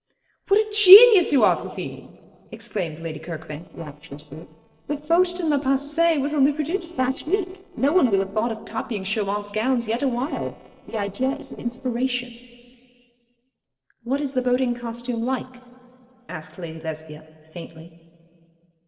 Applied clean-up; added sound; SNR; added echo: neural separator model SepFormer DNS4.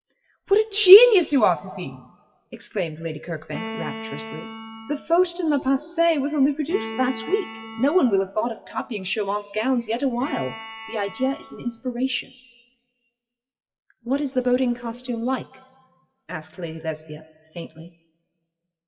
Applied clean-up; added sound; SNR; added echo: classical method WPE with log-MMSE.